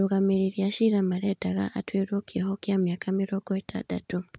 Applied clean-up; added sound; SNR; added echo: none; none; none; none.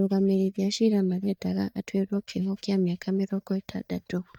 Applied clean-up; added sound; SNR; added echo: neural mask model DeepFilterNet 3.